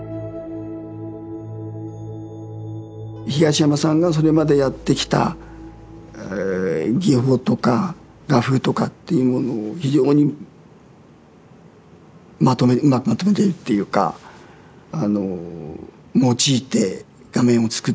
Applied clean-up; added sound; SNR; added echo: none; none; none; none.